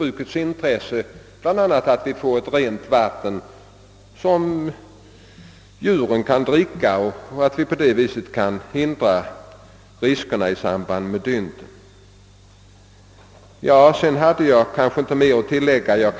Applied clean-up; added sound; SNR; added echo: none; none; none; none.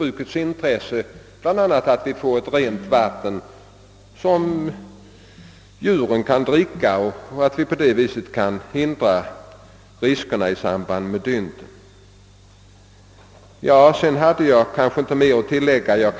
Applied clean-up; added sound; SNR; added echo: none; Guitar; 18 dB; none.